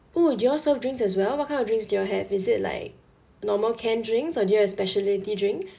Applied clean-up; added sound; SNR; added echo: none; none; none; none.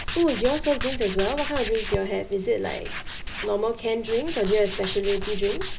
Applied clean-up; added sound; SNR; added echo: none; Tools; 6 dB; none.